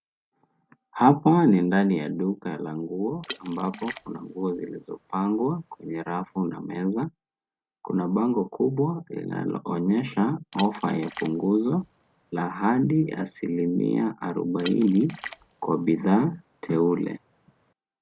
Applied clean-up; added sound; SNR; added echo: none; Water / Splash, splatter; 18 dB; none.